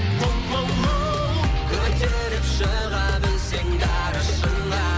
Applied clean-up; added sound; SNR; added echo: none; none; none; none.